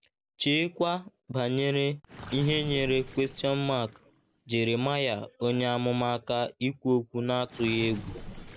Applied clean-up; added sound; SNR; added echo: none; Gurgling; 18 dB; none.